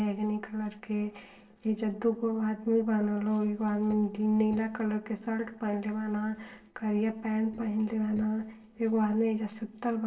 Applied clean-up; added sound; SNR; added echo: neural separator model SepFormer DNS4.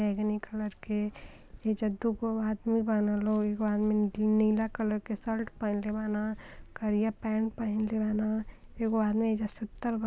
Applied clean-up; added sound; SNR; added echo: none; none; none; none.